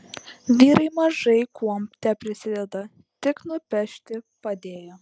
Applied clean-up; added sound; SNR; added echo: none; none; none; none.